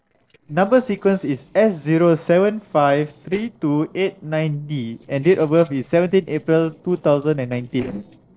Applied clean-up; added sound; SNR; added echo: neural separator model SepFormer DNS4.